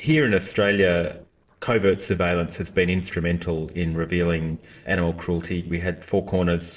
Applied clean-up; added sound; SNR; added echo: neural separator model SepFormer DNS4.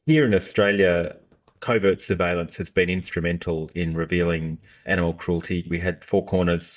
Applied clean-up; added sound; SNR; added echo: neural mask model DeepFilterNet 3.